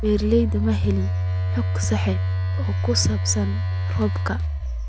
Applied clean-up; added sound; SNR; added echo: none; Telephone; -3 dB; none.